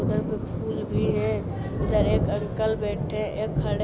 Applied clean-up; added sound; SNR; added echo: none; Thunder; -2 dB; none.